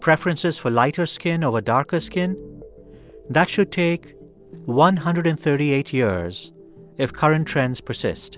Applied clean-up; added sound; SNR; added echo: none; none; none; none.